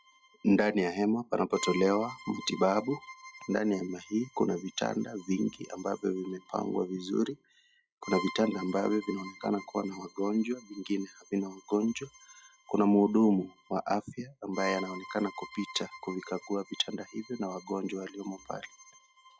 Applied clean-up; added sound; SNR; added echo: classical method log-MMSE.